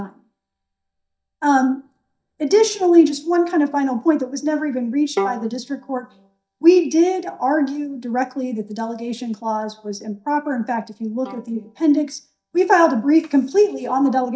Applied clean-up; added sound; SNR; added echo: neural mask model DeepFilterNet 3.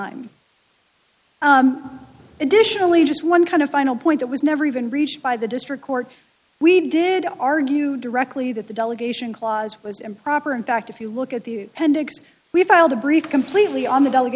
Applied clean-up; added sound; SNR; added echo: none; none; none; none.